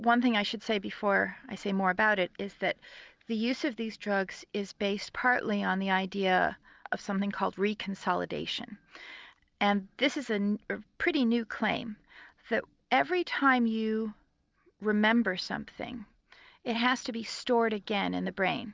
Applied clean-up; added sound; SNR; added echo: none; none; none; none.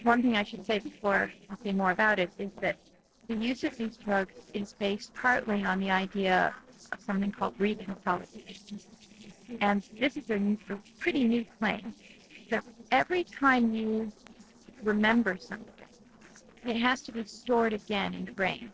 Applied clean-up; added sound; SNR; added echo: neural separator model SepFormer DNS4.